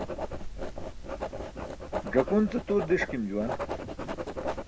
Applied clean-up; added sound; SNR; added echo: none; Writing; 4 dB; none.